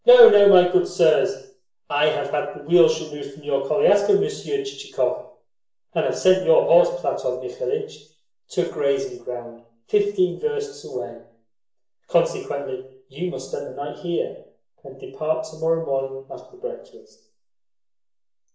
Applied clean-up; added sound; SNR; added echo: none; none; none; reverberation time 0.6 s.